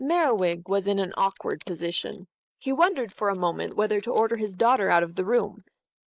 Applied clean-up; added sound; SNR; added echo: neural mask model Resemble Enhance denoiser.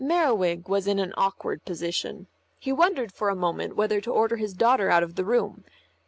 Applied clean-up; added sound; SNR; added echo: none; none; none; none.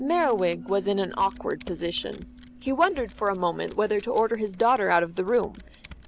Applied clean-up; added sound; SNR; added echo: none; Computer keyboard + Piano; 18 dB; none.